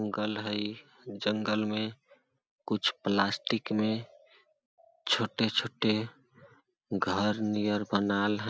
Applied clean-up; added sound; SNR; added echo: none; none; none; none.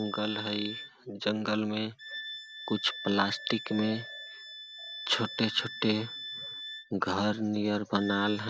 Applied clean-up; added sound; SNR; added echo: none; Wind instrument, woodwind instrument; 11 dB; none.